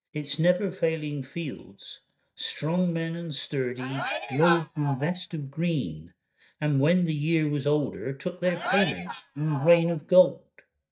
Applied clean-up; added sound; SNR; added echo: neural mask model DeepFilterNet 3.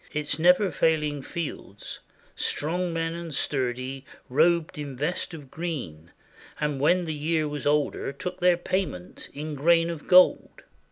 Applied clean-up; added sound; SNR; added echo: none; none; none; none.